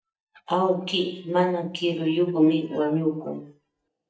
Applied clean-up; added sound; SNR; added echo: neural mask model DeepFilterNet 3.